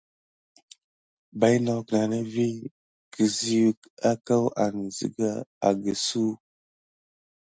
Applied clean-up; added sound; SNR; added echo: none; none; none; none.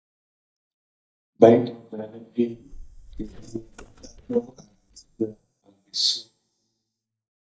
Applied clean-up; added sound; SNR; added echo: neural mask model DeepFilterNet 3.